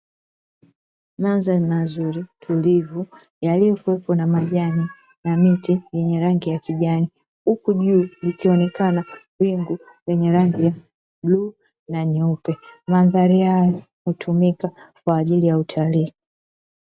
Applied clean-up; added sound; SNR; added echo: none; none; none; none.